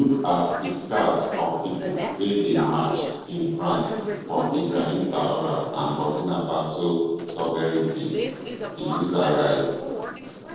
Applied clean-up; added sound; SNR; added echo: neural separator model SepFormer DNS4.